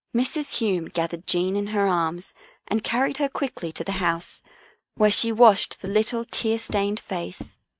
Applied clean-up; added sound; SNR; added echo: neural mask model RNNoise.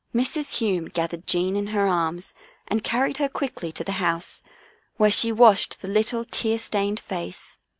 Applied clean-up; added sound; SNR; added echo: none; none; none; none.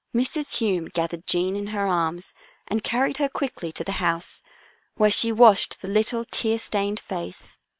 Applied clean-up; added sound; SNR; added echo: neural separator model SepFormer WHAM!.